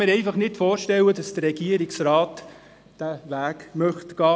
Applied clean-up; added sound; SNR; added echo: none; none; none; none.